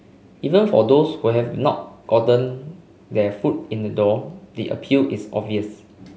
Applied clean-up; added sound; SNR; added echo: none; none; none; none.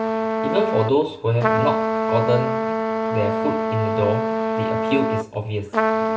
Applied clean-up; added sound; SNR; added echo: none; Trumpet; -2 dB; reverberation time 0.2 s.